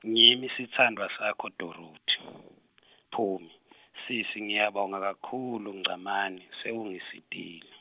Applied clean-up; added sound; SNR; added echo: none; none; none; none.